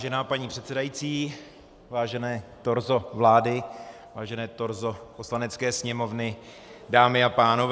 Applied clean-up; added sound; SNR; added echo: none; none; none; none.